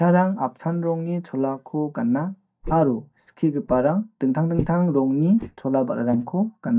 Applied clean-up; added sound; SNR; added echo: neural mask model DeepFilterNet 3.